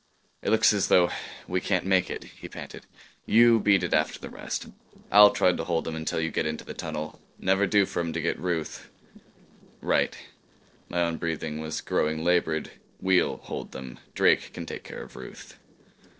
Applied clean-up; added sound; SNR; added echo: neural separator model SepFormer DNS4.